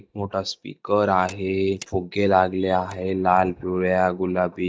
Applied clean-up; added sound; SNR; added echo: neural mask model DeepFilterNet 3.